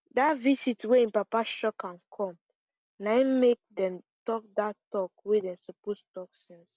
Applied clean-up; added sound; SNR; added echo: none; none; none; none.